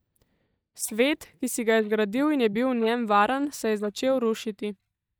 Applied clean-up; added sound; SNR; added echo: neural mask model DeepFilterNet 3.